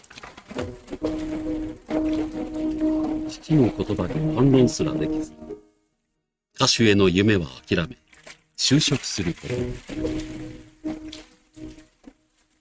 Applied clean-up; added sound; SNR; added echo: neural mask model RNNoise.